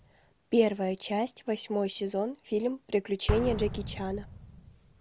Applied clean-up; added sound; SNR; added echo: none; Explosion; 9 dB; none.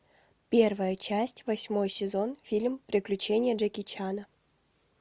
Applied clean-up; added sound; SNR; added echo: none; none; none; none.